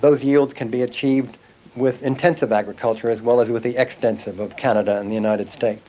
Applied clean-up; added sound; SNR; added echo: none; none; none; none.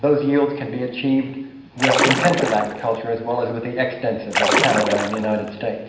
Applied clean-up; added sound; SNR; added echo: none; Splash, splatter; 0 dB; reverberation time 1.1 s.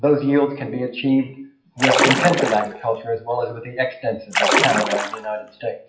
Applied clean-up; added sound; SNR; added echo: classical method WPE with log-MMSE.